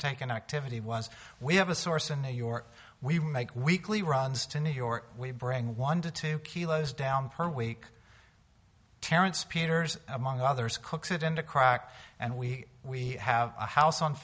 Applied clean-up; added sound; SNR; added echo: none; none; none; none.